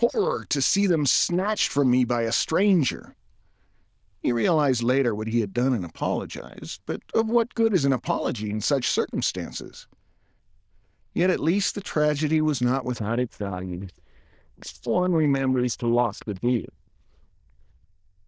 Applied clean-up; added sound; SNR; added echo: neural diffusion model UNIVERSE++.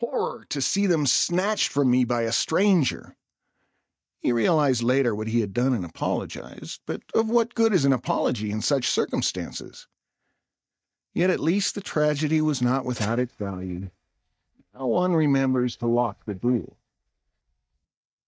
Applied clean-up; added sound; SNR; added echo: neural mask model DeepFilterNet 3.